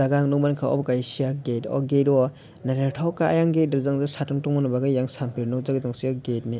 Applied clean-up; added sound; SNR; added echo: none; none; none; none.